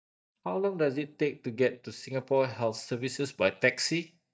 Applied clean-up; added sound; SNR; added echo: neural mask model DeepFilterNet 3.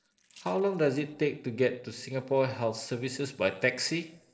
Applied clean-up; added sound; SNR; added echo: neural separator model SepFormer DNS4.